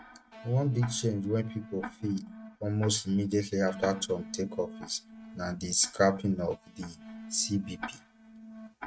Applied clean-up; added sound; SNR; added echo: neural mask model RNNoise.